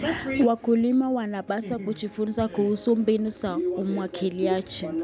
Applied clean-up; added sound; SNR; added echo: none; none; none; none.